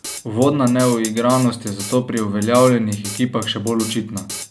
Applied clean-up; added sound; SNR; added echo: none; Drum kit; 13 dB; none.